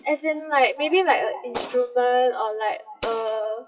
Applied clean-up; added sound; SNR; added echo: classical method WPE with log-MMSE.